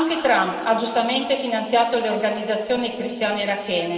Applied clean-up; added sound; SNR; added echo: none; none; none; reverberation time 2.6 s.